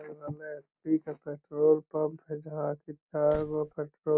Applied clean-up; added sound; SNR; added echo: none; Slam; 16 dB; none.